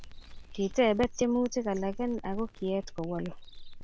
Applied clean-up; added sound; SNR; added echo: none; Crackle; 10 dB; none.